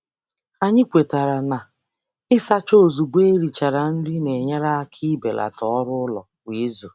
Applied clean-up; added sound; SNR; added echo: none; none; none; none.